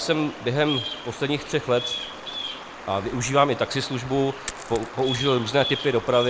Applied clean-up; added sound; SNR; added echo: none; Coin (dropping) + Bird vocalization, bird call, bird song; 10 dB; none.